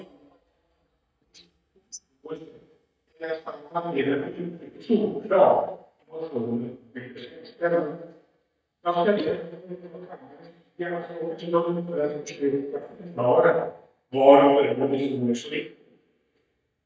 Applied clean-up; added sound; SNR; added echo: neural mask model DeepFilterNet 3.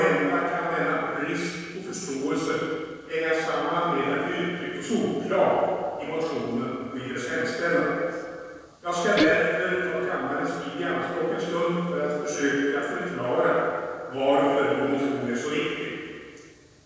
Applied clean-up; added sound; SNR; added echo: neural separator model SepFormer DNS4.